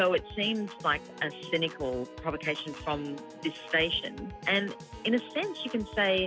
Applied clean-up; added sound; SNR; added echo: none; Piano / Organ; 14 dB; none.